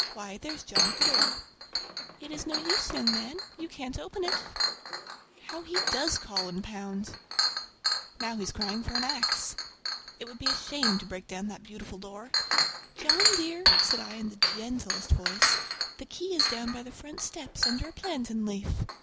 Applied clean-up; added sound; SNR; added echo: none; Chink, clink; -4 dB; none.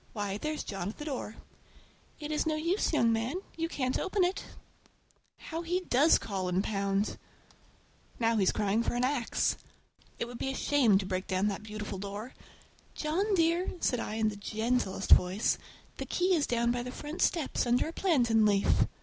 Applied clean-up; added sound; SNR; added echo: none; none; none; none.